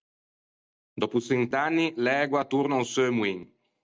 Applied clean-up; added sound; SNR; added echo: none; none; none; none.